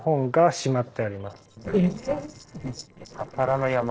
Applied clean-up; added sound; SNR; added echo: neural separator model SepFormer DNS4.